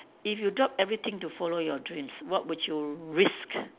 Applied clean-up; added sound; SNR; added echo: none; none; none; none.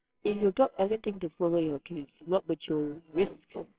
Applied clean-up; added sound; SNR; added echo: neural separator model SepFormer WHAMR!.